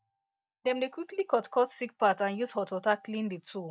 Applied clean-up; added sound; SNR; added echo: neural mask model DeepFilterNet 3.